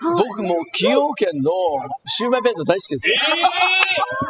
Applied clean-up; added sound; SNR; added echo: classical method spectral subtraction.